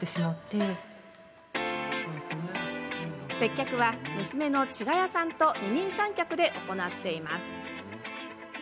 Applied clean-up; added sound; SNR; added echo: none; none; none; none.